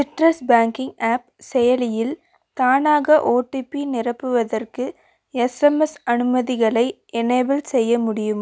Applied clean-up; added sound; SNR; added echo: none; none; none; none.